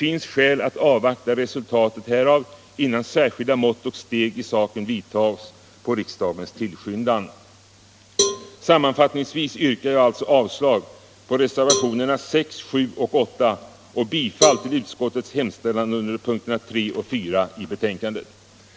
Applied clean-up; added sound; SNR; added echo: none; Cowbell; 8 dB; none.